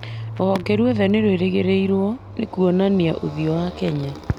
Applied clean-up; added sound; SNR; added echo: none; Motorcycle; 13 dB; none.